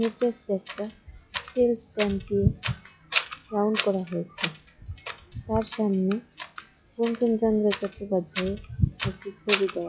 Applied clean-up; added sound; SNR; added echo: classical method log-MMSE.